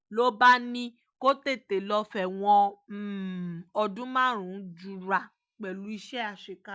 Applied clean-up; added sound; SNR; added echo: none; none; none; none.